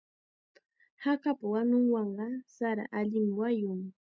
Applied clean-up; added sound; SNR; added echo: none; none; none; none.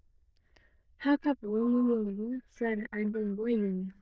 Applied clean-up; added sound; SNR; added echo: neural diffusion model UNIVERSE++.